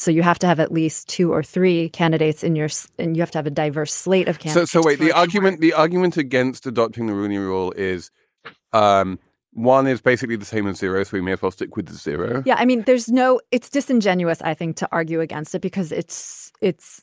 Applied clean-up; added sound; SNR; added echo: neural mask model Resemble Enhance denoiser.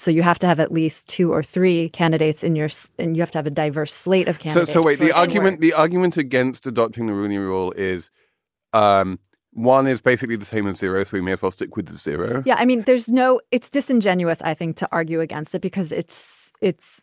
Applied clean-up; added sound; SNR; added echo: none; none; none; none.